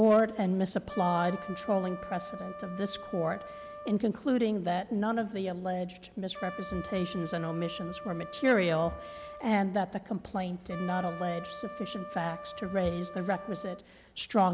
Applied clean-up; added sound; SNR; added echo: none; Trumpet; 13 dB; none.